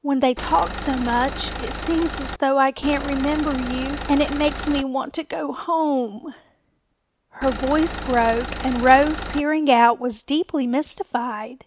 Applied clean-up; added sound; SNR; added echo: none; Engine; 8 dB; none.